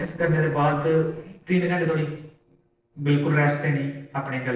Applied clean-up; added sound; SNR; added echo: neural separator model SepFormer DNS4.